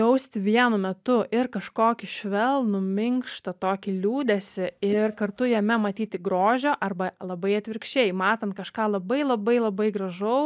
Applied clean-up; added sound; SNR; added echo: neural mask model DeepFilterNet 3.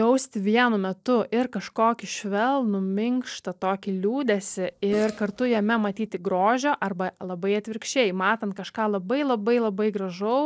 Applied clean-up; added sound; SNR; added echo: neural separator model SepFormer DNS4.